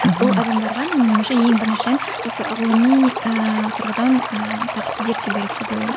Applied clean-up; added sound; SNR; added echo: none; Stream; 6 dB; none.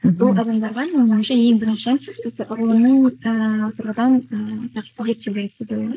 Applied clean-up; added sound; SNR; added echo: neural mask model Resemble Enhance denoiser.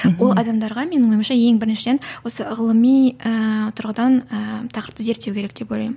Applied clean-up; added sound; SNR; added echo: none; none; none; none.